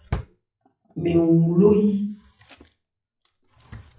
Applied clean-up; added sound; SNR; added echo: classical method WPE with log-MMSE.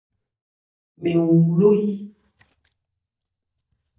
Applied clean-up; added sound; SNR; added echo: neural mask model DeepFilterNet 3.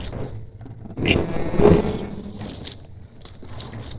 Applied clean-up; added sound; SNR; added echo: neural separator model SepFormer DNS4.